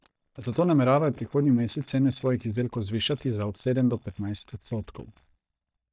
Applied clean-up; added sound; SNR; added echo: neural mask model DeepFilterNet 3.